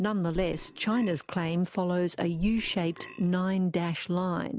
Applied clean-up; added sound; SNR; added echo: none; Burping, eructation; 15 dB; none.